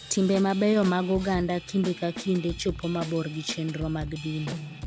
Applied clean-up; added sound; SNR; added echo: none; Drum / Drum kit; 12 dB; none.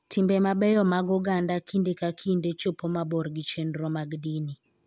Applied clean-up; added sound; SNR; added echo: none; none; none; none.